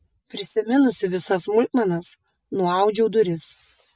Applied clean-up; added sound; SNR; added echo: none; none; none; none.